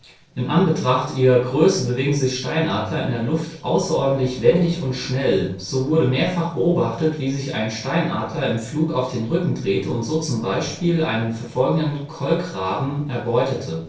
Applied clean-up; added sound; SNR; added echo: neural separator model SepFormer DNS4.